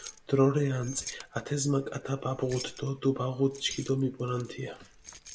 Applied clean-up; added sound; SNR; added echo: none; Keys jangling; 18 dB; none.